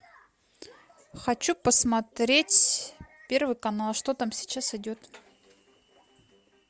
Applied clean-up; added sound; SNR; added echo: none; none; none; none.